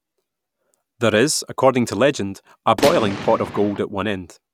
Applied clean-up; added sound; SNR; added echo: none; Gunshot, gunfire; 8 dB; none.